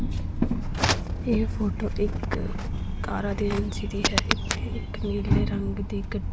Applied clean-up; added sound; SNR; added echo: none; none; none; none.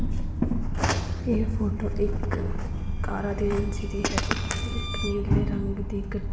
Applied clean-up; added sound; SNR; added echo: none; Bowed string instrument; 18 dB; reverberation time 1.0 s.